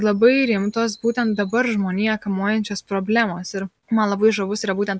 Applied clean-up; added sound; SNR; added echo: none; none; none; none.